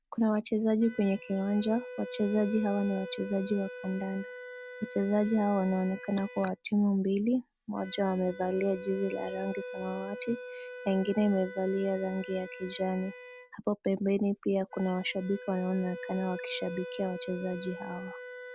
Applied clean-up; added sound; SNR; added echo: none; Wind instrument, woodwind instrument; 13 dB; none.